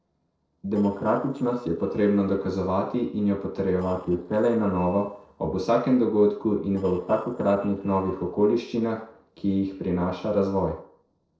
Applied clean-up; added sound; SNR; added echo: neural separator model SepFormer DNS4.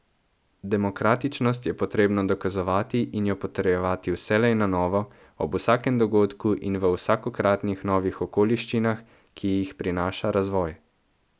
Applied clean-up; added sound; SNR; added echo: none; none; none; none.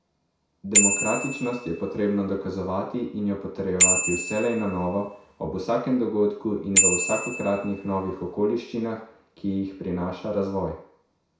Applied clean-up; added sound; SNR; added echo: none; Bicycle bell; 0 dB; reverberation time 0.6 s.